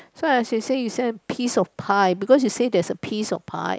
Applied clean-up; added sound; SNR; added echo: none; none; none; none.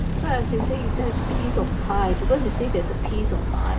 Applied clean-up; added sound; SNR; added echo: none; Walk, footsteps; -4 dB; reverberation time 0.3 s.